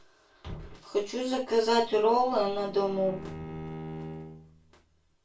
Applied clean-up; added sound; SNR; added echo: none; Bowed string instrument; 13 dB; reverberation time 0.2 s.